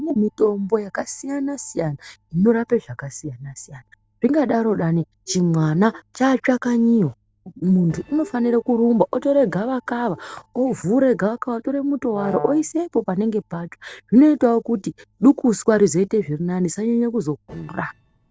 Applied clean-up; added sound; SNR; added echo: neural separator model SepFormer DNS4.